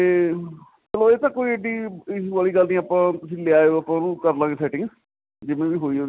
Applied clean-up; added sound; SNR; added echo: none; none; none; none.